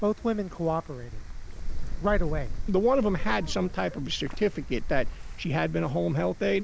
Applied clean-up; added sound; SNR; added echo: none; Wind; 3 dB; none.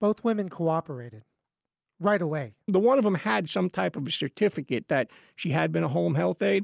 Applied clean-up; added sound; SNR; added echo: none; none; none; none.